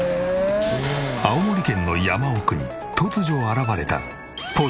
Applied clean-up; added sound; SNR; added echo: none; none; none; none.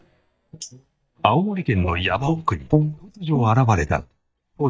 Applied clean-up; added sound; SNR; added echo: neural mask model DeepFilterNet 3.